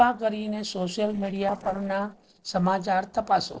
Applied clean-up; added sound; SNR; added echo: neural separator model SepFormer DNS4.